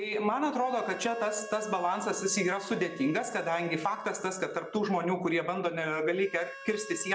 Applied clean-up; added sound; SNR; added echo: none; Harmonica; 18 dB; none.